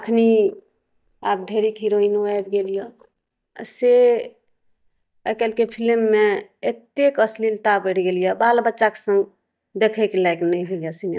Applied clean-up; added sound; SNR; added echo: neural mask model DeepFilterNet 3.